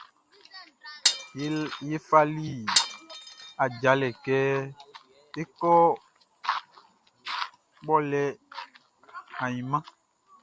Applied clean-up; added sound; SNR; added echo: none; Glass; 3 dB; none.